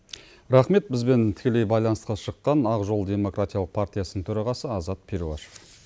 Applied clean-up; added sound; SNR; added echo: none; none; none; none.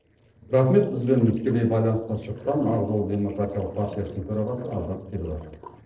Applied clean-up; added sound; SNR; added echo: neural separator model SepFormer DNS4.